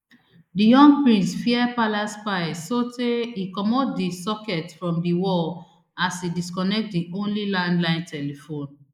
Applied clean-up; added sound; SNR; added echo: neural mask model Resemble Enhance denoiser.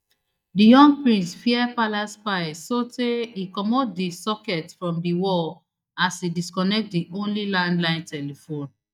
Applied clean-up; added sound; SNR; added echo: neural mask model DeepFilterNet 3.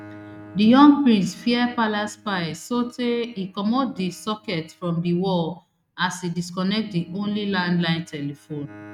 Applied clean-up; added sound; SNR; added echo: neural mask model RNNoise.